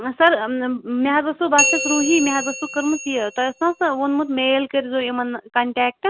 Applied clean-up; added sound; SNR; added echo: none; Bell; 5 dB; none.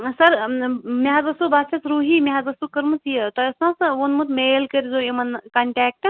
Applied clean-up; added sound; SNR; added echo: none; none; none; none.